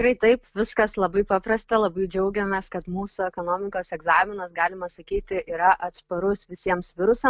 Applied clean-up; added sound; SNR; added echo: none; none; none; none.